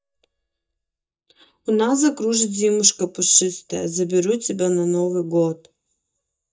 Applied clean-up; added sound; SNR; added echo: neural mask model DeepFilterNet 3.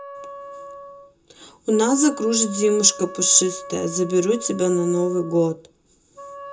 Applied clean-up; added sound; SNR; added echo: none; Wind instrument, woodwind instrument; 16 dB; reverberation time 0.2 s.